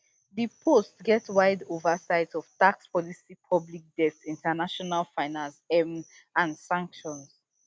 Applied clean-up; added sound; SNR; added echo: none; none; none; none.